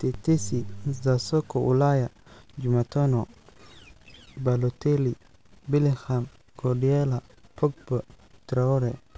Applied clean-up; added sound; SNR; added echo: none; none; none; none.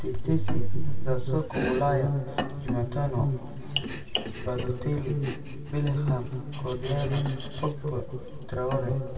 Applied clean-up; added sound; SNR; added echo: none; Domestic sounds, home sounds; 12 dB; reverberation time 2.0 s.